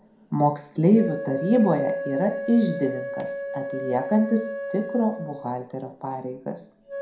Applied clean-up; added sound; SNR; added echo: none; Wind instrument, woodwind instrument; 9 dB; reverberation time 0.4 s.